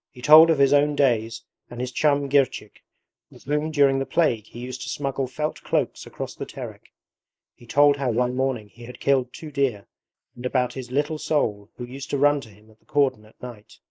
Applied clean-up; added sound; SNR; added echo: neural mask model Resemble Enhance denoiser.